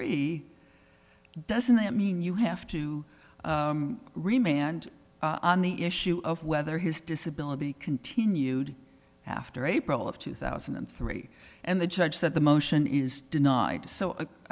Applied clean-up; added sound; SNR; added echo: none; none; none; none.